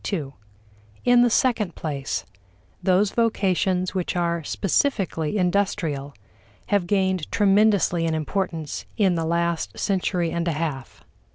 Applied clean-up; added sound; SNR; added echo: none; none; none; none.